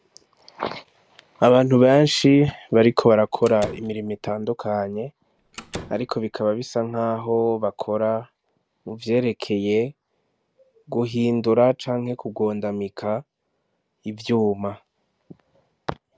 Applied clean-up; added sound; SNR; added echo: none; Slam; 17 dB; none.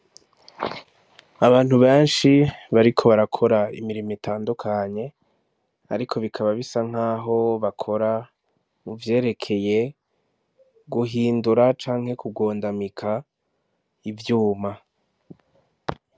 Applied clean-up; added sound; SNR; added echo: none; none; none; none.